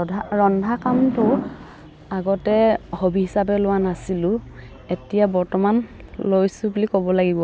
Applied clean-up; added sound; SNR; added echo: none; none; none; none.